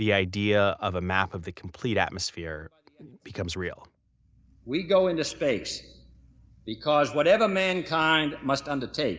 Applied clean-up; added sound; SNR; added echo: none; none; none; none.